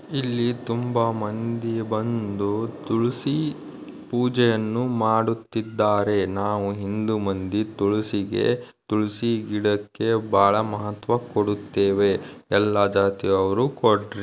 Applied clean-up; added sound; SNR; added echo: none; none; none; none.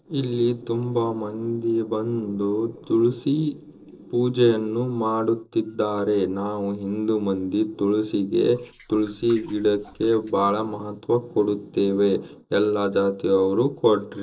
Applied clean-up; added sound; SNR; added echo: neural separator model SepFormer DNS4.